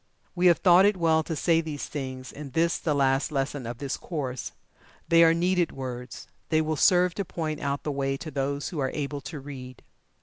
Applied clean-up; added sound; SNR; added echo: none; none; none; none.